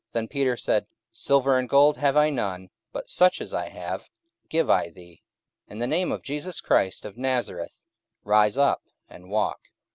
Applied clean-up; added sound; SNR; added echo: none; none; none; none.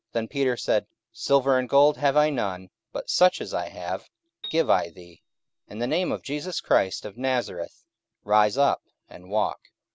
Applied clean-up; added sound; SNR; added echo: none; Piano; 19 dB; none.